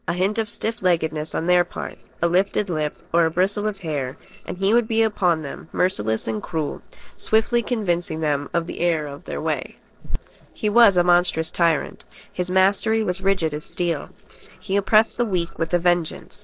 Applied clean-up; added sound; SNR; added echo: neural separator model SepFormer DNS4.